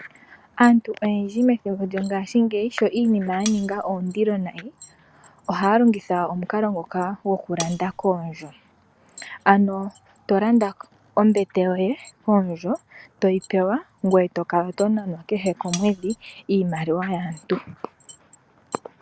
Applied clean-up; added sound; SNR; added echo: none; Cutlery, silverware; 13 dB; none.